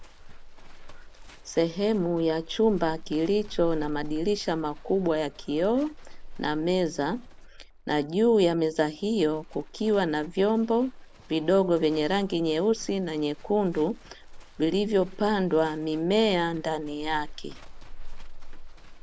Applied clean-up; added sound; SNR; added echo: none; Livestock, farm animals, working animals; 13 dB; none.